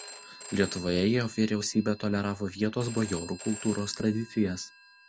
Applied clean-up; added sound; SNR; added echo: none; Telephone; 16 dB; none.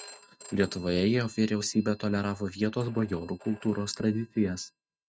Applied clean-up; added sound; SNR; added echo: neural mask model RNNoise.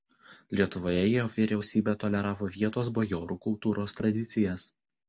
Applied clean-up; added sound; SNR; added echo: none; none; none; none.